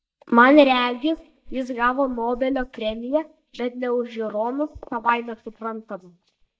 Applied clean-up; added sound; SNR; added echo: neural mask model DeepFilterNet 3.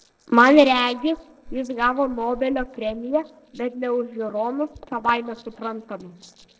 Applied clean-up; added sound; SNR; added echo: neural separator model SepFormer DNS4.